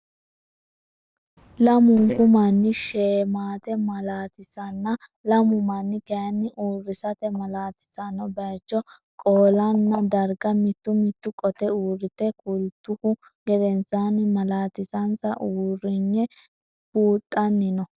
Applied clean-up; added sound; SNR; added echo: neural separator model SepFormer DNS4.